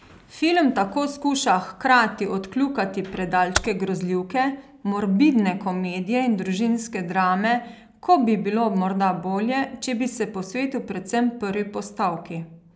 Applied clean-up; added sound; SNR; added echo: none; Computer keyboard; 10 dB; none.